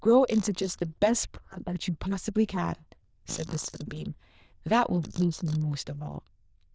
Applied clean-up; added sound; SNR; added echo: neural diffusion model UNIVERSE++.